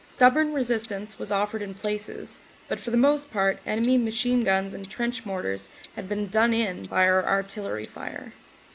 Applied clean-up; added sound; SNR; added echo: none; Tick-tock; 9 dB; none.